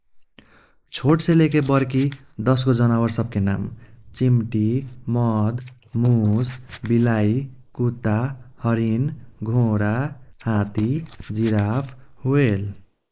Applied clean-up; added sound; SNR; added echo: neural mask model Resemble Enhance denoiser.